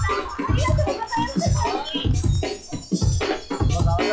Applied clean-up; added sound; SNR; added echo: classical method log-MMSE.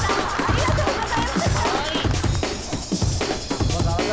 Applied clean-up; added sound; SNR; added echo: none; Drum / Drum kit; -4 dB; none.